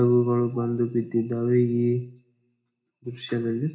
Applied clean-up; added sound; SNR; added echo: none; none; none; reverberation time 0.4 s.